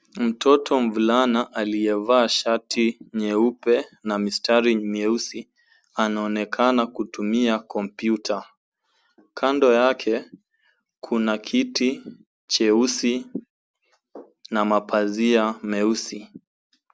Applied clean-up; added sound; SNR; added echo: none; none; none; none.